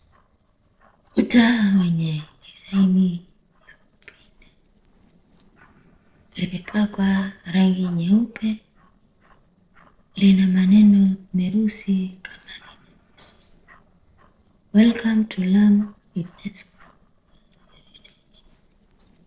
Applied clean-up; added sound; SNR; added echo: neural separator model SepFormer DNS4.